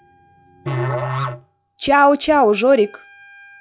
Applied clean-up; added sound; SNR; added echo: classical method log-MMSE.